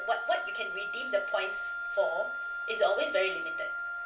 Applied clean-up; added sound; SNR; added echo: none; Wind instrument, woodwind instrument; 3 dB; reverberation time 0.2 s.